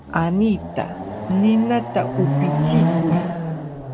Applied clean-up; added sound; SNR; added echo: none; Chatter / Car passing by / Motorcycle / Traffic noise, roadway noise / Accelerating, revving, vroom; 1 dB; none.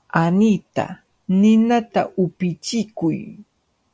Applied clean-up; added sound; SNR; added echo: none; none; none; none.